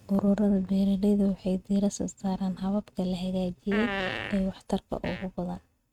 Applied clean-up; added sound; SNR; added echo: neural mask model RNNoise.